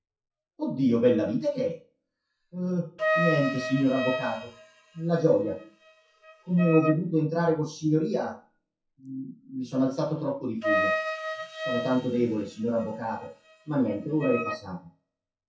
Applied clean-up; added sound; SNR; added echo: classical method WPE with log-MMSE.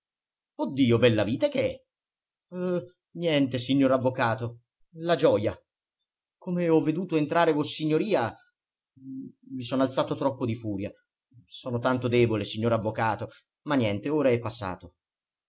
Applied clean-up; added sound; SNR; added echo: none; none; none; none.